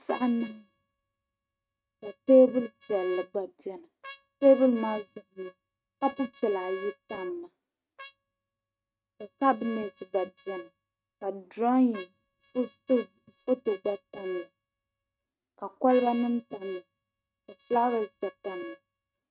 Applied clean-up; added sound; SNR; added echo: neural mask model RNNoise.